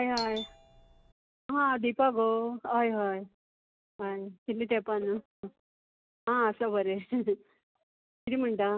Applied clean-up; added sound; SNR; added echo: none; Doorbell; 12 dB; none.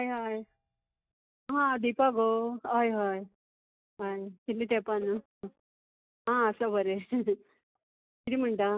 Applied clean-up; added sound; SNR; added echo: neural mask model DeepFilterNet 3.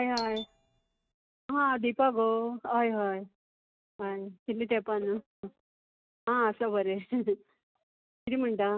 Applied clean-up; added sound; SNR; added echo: neural mask model RNNoise.